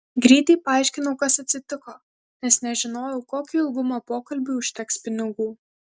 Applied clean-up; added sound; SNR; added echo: none; none; none; none.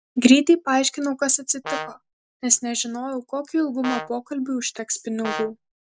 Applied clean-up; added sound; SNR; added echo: none; Brass instrument; 9 dB; none.